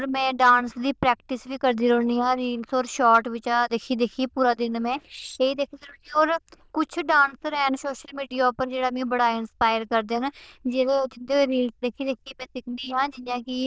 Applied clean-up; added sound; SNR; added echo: neural diffusion model UNIVERSE++.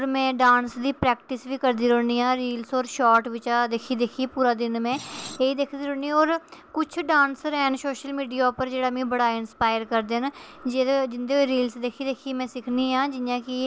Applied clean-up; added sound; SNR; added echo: none; Screech; 16 dB; none.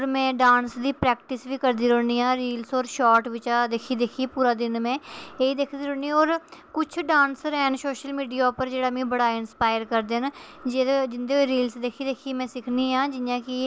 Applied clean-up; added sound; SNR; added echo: none; none; none; none.